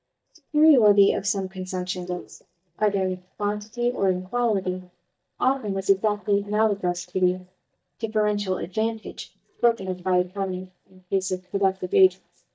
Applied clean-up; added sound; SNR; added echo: neural mask model DeepFilterNet 3.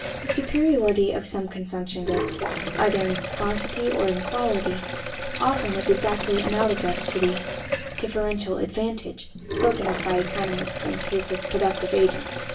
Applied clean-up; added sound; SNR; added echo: none; Sink (filling or washing); 5 dB; reverberation time 0.3 s.